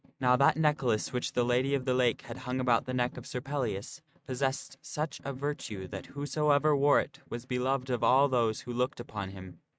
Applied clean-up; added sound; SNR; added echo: neural mask model RNNoise.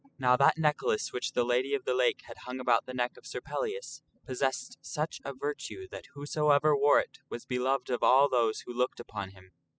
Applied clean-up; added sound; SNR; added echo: classical method spectral subtraction.